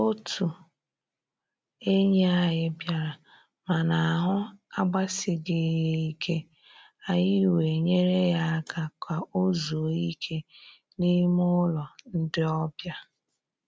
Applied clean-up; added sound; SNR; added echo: none; none; none; none.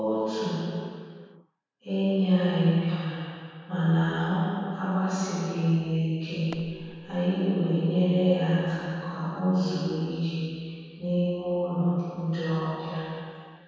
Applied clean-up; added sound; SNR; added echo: none; Fireworks; 19 dB; reverberation time 2.2 s.